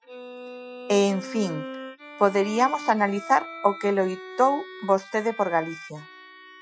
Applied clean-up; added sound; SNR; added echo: classical method Wiener filter.